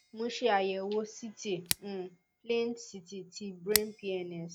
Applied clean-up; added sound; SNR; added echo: none; Scissors; 7 dB; none.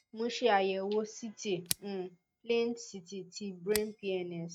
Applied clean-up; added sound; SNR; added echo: neural mask model RNNoise.